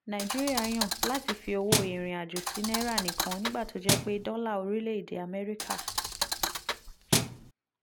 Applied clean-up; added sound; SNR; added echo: none; Thump, thud; -2 dB; none.